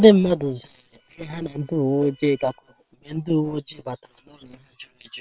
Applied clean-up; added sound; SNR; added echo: neural separator model SepFormer WHAM!.